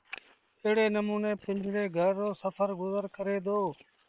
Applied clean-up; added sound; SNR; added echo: neural separator model SepFormer WHAM!.